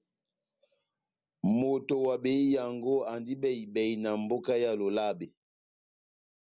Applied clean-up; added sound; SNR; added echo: none; none; none; none.